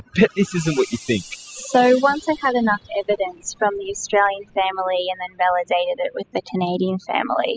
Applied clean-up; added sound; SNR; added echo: classical method spectral subtraction.